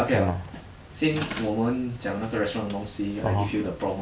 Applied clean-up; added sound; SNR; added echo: none; none; none; none.